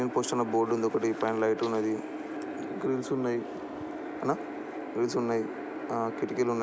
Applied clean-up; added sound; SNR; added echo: none; none; none; none.